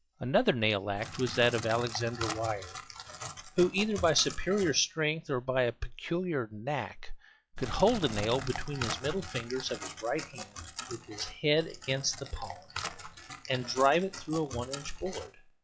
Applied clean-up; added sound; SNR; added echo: classical method log-MMSE.